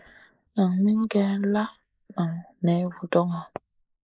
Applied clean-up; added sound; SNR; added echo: neural mask model Resemble Enhance denoiser.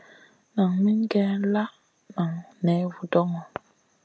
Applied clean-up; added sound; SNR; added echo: none; none; none; none.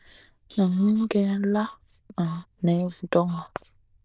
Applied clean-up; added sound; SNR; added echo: neural diffusion model UNIVERSE++.